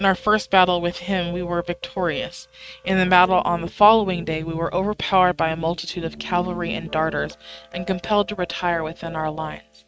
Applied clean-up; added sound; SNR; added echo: neural mask model RNNoise.